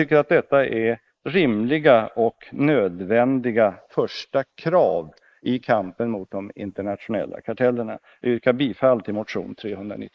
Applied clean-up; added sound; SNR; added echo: neural mask model Resemble Enhance denoiser.